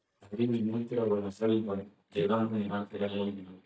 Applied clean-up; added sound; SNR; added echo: neural mask model DeepFilterNet 3.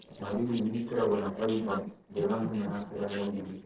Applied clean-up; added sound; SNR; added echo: neural separator model SepFormer DNS4.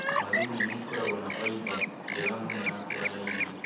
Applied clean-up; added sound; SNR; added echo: none; Chirp, tweet; -3 dB; reverberation time 0.9 s.